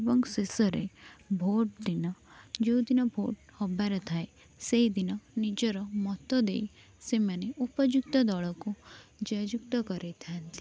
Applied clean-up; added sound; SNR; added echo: none; none; none; none.